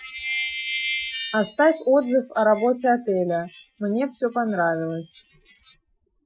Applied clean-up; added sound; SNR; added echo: classical method Wiener filter.